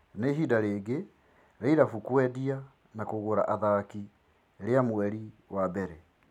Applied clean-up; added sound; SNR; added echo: none; none; none; none.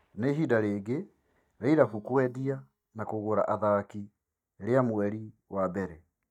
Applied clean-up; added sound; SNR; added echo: neural mask model DeepFilterNet 3.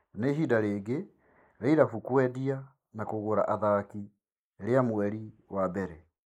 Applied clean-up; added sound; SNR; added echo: neural mask model Resemble Enhance denoiser.